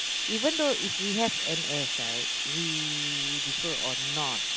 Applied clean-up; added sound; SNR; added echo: none; Bathtub (filling or washing); -4 dB; none.